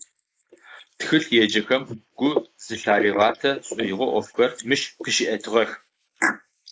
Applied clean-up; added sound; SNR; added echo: neural mask model Resemble Enhance denoiser.